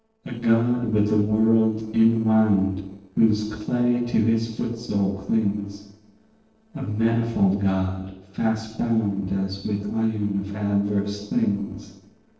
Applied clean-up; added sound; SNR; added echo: neural separator model SepFormer DNS4.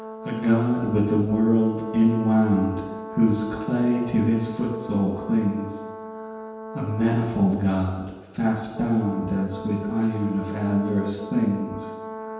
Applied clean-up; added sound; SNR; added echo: none; Brass instrument; 12 dB; reverberation time 1.2 s.